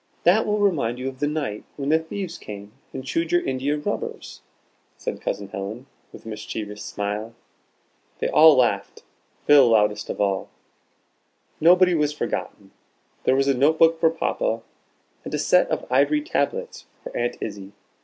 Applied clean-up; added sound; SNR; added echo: none; none; none; none.